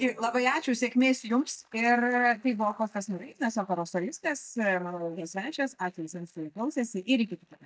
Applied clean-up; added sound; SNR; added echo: neural mask model DeepFilterNet 3.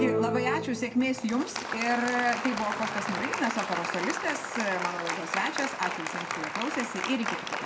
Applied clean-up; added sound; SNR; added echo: none; Applause; 2 dB; reverberation time 1.3 s.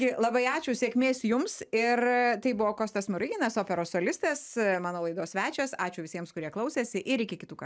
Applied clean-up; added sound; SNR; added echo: none; none; none; none.